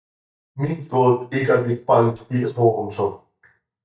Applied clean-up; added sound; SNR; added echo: neural mask model DeepFilterNet 3.